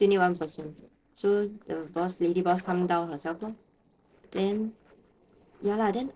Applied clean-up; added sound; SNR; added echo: neural separator model SepFormer DNS4.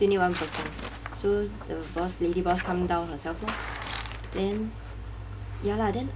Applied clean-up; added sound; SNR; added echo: none; Tearing; 12 dB; reverberation time 0.3 s.